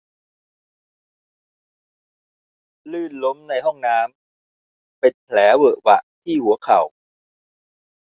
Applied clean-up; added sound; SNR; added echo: none; none; none; none.